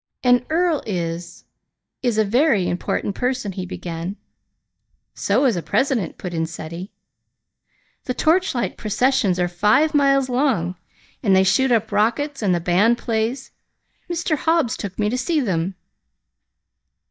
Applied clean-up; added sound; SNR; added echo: neural mask model DeepFilterNet 3.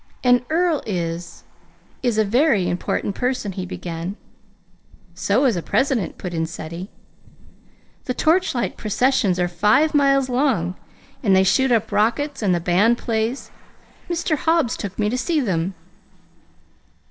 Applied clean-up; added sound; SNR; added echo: neural separator model SepFormer DNS4.